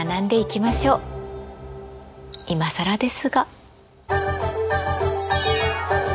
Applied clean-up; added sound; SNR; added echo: none; none; none; none.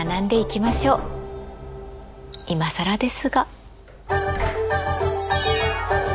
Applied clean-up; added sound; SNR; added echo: none; Knock; 13 dB; none.